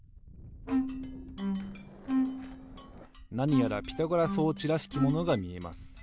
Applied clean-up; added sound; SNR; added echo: none; Skateboard + Wind; 18 dB; none.